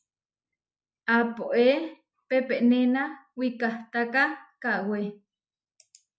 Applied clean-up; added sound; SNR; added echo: none; none; none; none.